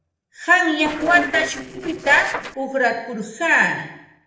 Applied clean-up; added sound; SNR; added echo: neural separator model SepFormer DNS4.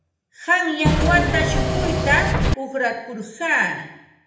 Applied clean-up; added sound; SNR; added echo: none; Engine / Mechanisms; -4 dB; reverberation time 0.8 s.